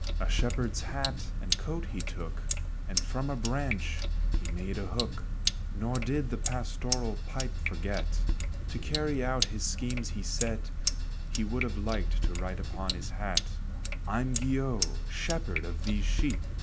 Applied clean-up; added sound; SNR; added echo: none; Sink (filling or washing); -5 dB; none.